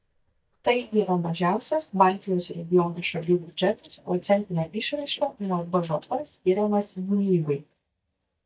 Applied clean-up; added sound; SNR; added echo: neural mask model DeepFilterNet 3.